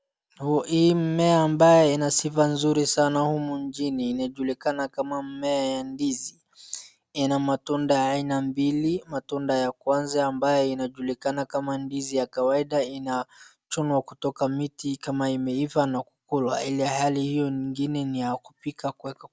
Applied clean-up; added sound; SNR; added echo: none; none; none; none.